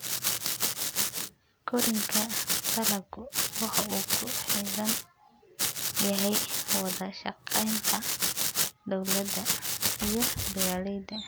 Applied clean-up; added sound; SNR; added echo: none; Domestic sounds, home sounds; -4 dB; none.